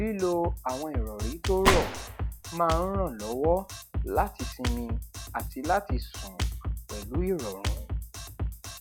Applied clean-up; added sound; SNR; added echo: classical method log-MMSE.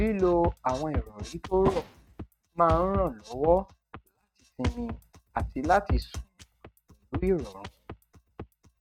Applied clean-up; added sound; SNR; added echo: neural mask model RNNoise.